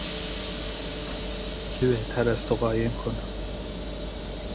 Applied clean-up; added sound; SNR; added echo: none; Sliding door / Hiss; -4 dB; none.